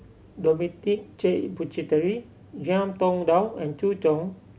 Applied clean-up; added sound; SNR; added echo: none; none; none; none.